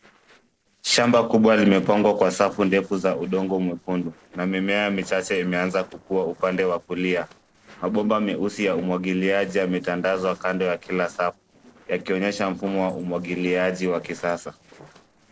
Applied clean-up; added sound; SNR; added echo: neural separator model SepFormer DNS4.